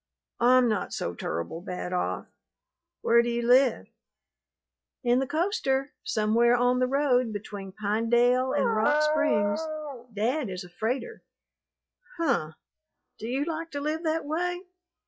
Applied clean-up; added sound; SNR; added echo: classical method log-MMSE.